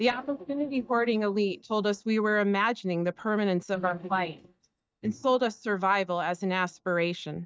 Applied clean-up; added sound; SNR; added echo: neural mask model DeepFilterNet 3.